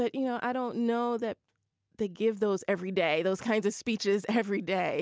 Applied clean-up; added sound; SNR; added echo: none; none; none; none.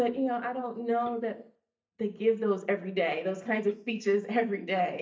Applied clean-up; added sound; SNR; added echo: neural mask model DeepFilterNet 3.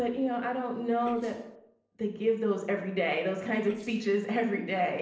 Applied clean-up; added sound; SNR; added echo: neural separator model SepFormer DNS4.